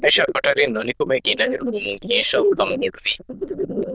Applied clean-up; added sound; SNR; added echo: neural diffusion model UNIVERSE++.